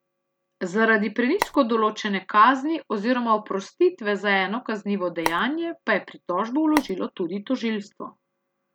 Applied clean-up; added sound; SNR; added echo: none; Telephone; 6 dB; none.